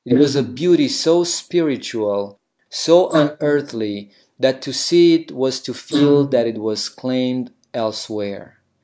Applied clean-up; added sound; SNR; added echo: neural mask model Resemble Enhance denoiser.